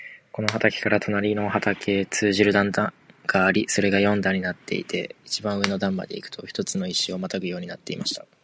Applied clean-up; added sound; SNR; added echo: none; Finger snapping; 12 dB; none.